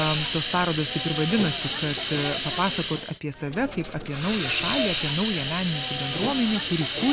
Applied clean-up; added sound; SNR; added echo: none; Hiss; -2 dB; none.